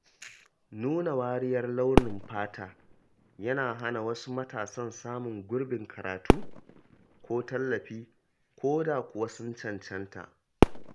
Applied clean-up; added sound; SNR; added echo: none; Fireworks; -1 dB; none.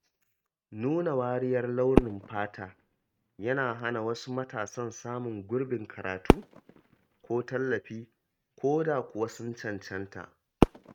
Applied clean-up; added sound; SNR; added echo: neural mask model RNNoise.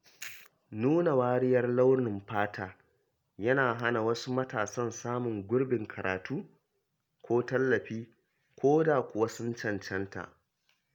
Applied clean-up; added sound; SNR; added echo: none; none; none; none.